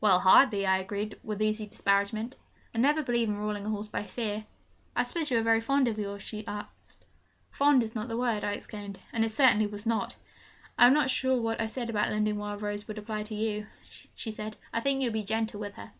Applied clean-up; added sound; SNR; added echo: none; none; none; none.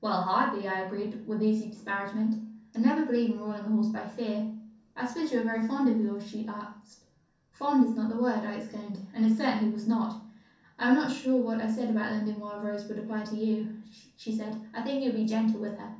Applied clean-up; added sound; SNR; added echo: none; none; none; reverberation time 0.6 s.